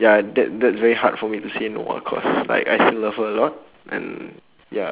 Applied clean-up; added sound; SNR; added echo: none; none; none; none.